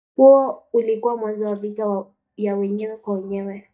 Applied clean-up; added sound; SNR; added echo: neural mask model DeepFilterNet 3.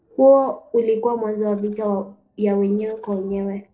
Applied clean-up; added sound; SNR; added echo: neural separator model SepFormer DNS4.